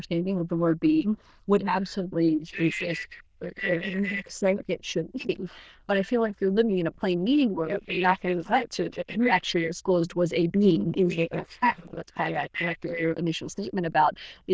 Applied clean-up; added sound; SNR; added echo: neural diffusion model UNIVERSE++.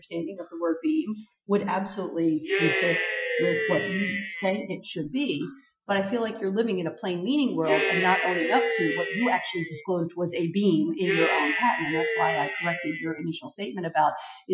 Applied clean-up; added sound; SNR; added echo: classical method Wiener filter.